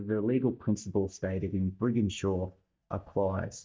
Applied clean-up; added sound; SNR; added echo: neural mask model DeepFilterNet 3.